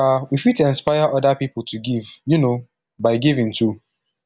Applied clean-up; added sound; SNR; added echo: none; none; none; none.